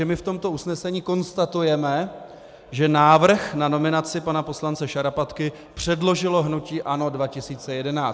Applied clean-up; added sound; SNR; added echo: none; none; none; none.